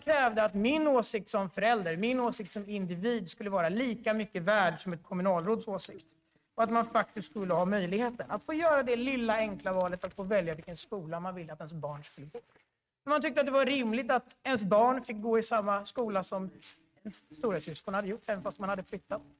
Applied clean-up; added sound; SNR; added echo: neural mask model RNNoise.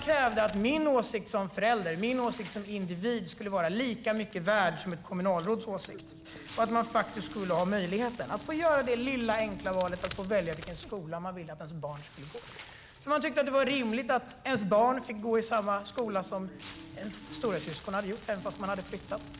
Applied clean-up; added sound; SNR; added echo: none; Crackle; 18 dB; none.